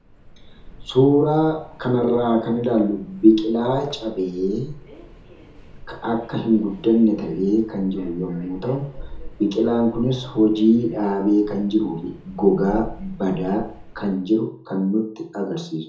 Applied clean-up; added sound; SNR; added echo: none; Subway, metro, underground; 19 dB; reverberation time 0.5 s.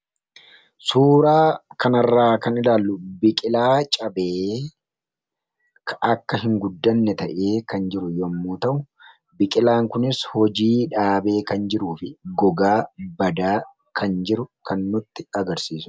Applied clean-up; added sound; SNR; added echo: none; none; none; none.